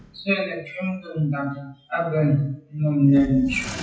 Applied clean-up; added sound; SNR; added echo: classical method WPE with log-MMSE.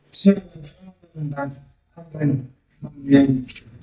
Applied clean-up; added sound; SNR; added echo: neural mask model DeepFilterNet 3.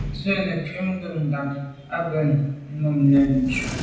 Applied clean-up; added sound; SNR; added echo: none; Sliding door; 14 dB; reverberation time 0.9 s.